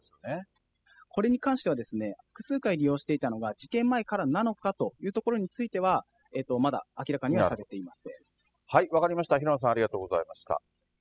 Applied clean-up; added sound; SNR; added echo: classical method spectral subtraction.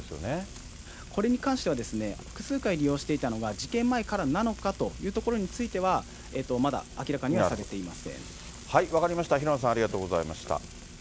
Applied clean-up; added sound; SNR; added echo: none; Frying (food); 14 dB; none.